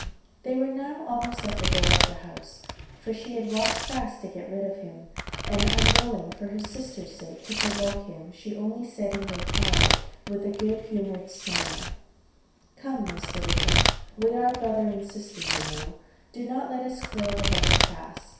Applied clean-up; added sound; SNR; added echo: none; Domestic sounds, home sounds; -3 dB; reverberation time 0.7 s.